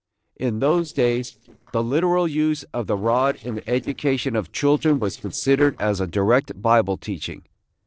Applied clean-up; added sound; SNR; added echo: neural separator model SepFormer DNS4.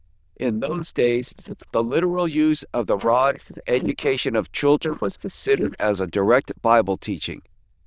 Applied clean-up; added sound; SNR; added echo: neural diffusion model UNIVERSE++.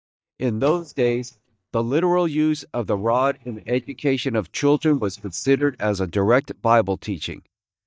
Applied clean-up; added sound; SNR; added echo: neural mask model DeepFilterNet 3.